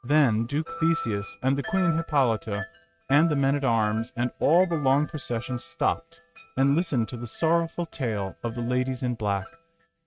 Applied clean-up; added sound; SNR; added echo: neural mask model RNNoise.